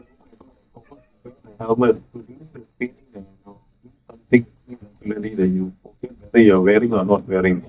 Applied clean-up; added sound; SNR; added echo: neural mask model DeepFilterNet 3.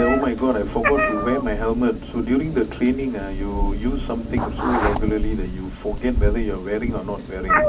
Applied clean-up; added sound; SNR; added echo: none; Meow; 1 dB; reverberation time 0.4 s.